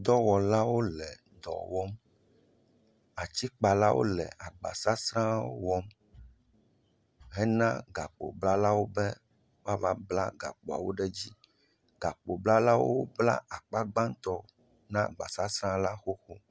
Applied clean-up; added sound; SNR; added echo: none; none; none; none.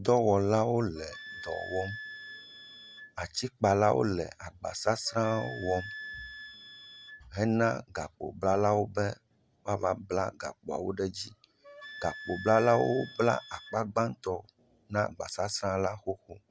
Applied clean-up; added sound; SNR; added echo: none; Wind instrument, woodwind instrument; 16 dB; none.